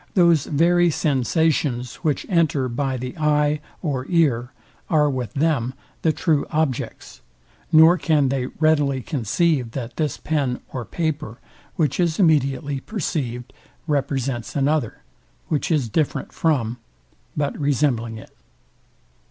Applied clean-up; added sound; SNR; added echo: none; none; none; none.